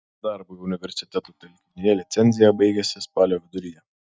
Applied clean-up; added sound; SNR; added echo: neural mask model DeepFilterNet 3.